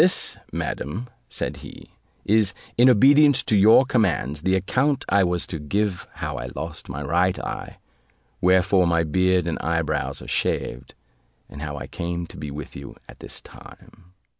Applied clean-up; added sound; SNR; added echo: none; none; none; none.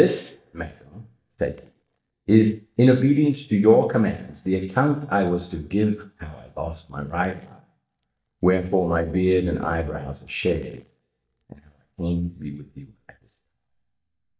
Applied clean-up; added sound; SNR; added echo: neural mask model DeepFilterNet 3.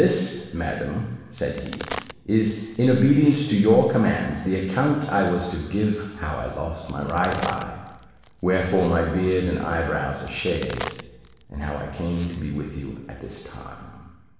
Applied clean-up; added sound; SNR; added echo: none; Crack; 16 dB; reverberation time 1.2 s.